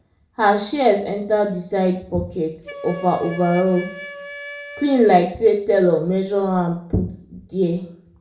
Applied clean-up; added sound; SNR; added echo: none; Wind instrument, woodwind instrument; 15 dB; reverberation time 0.5 s.